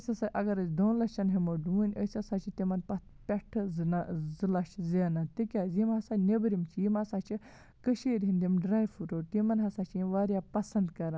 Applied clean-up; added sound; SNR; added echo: none; none; none; none.